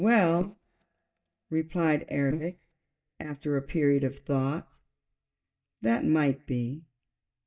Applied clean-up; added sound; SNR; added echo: neural mask model DeepFilterNet 3.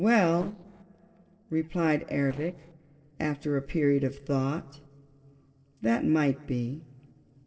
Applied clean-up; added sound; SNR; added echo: neural separator model SepFormer DNS4.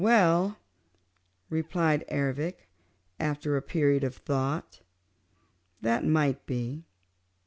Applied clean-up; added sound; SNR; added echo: none; none; none; none.